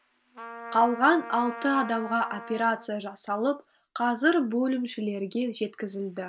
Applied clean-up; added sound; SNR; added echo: none; Trumpet; 16 dB; none.